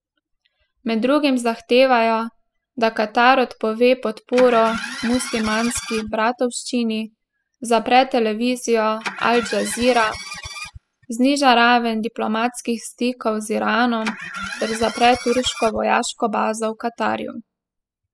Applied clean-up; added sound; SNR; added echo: classical method spectral subtraction.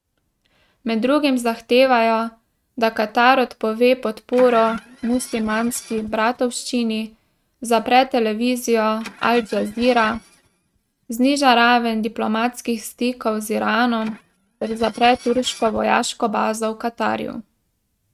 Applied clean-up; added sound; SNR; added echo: neural mask model RNNoise.